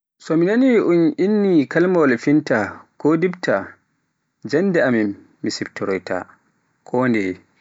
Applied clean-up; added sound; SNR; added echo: none; none; none; none.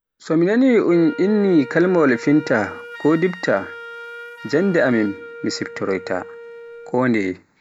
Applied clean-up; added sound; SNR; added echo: none; Wind instrument, woodwind instrument; 17 dB; none.